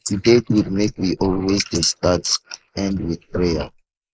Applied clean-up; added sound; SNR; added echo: neural mask model Resemble Enhance denoiser.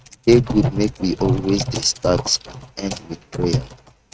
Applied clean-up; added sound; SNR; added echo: neural mask model RNNoise.